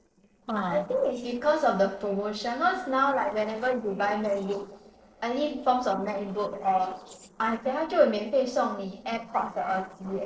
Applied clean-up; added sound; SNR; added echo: neural separator model SepFormer DNS4.